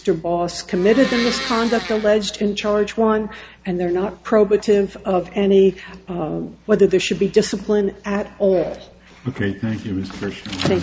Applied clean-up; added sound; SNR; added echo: none; Domestic sounds, home sounds; 10 dB; none.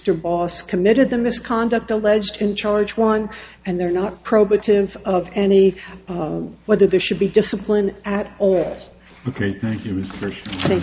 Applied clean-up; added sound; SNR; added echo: none; none; none; none.